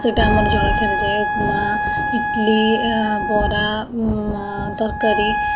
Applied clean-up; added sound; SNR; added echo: none; Thunder + Wind instrument, woodwind instrument; 0 dB; none.